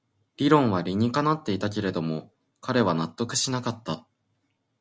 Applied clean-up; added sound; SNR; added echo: none; none; none; none.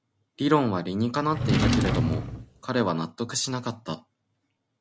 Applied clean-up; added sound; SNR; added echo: none; Drawer open or close; -3 dB; none.